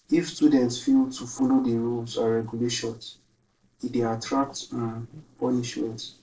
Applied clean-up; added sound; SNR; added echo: neural separator model SepFormer DNS4.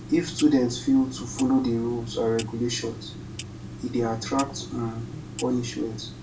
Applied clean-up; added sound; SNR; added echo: none; Clock; 11 dB; reverberation time 0.3 s.